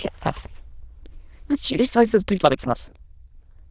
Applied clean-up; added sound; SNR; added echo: neural diffusion model UNIVERSE++.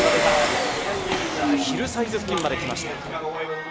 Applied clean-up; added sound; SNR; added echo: none; Engine; -1 dB; none.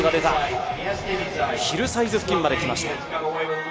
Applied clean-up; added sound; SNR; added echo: none; none; none; none.